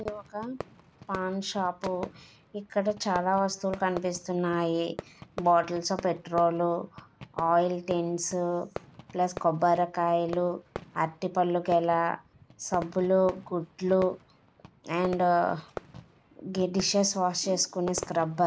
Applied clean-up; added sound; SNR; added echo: none; Fireworks; 16 dB; none.